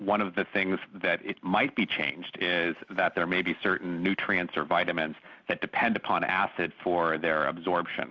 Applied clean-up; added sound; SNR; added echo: none; none; none; none.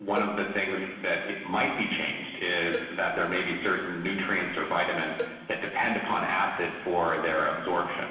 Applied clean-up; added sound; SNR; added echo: none; Cowbell; 15 dB; reverberation time 1.3 s.